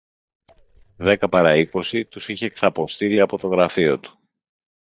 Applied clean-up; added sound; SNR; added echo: neural mask model DeepFilterNet 3.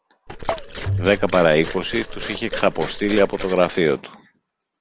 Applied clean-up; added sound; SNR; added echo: none; Bowed string instrument + Liquid; 7 dB; none.